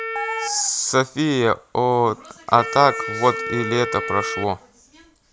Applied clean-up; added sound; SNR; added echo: none; Wind instrument, woodwind instrument; 9 dB; none.